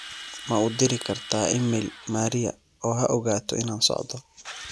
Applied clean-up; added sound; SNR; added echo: none; Drill; 16 dB; none.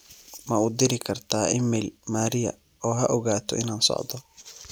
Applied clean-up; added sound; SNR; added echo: none; none; none; none.